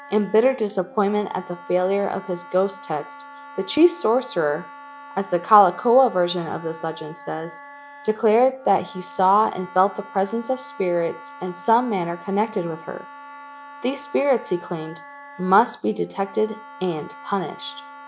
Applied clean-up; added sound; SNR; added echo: none; Wind instrument, woodwind instrument; 18 dB; none.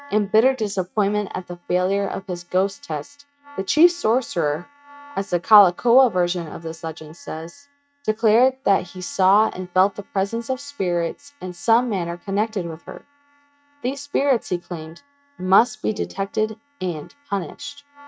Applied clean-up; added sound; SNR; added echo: neural mask model RNNoise.